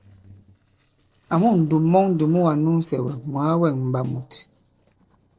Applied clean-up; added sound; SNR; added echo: neural separator model SepFormer DNS4.